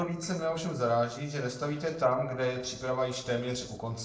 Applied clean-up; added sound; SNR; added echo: neural separator model SepFormer DNS4.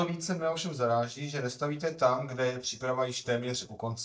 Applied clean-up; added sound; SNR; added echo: neural mask model DeepFilterNet 3.